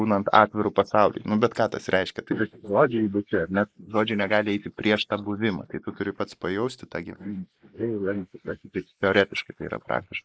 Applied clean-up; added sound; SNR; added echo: neural mask model Resemble Enhance denoiser.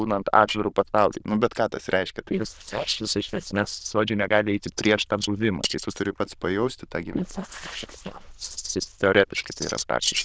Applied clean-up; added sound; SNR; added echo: neural diffusion model UNIVERSE++.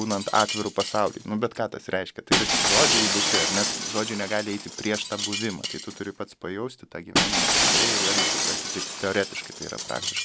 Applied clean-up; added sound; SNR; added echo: none; Shatter; -3 dB; none.